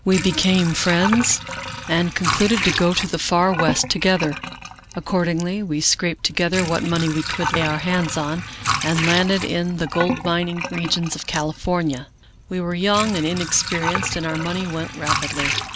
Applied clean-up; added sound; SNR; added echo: none; Sink (filling or washing) / Water; 6 dB; none.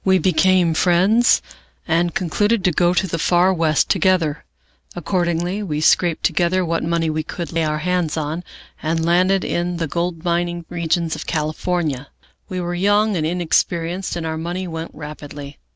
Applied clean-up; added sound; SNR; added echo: none; none; none; none.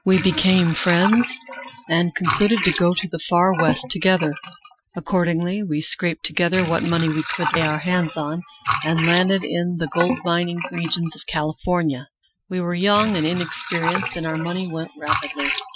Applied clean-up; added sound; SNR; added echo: classical method Wiener filter.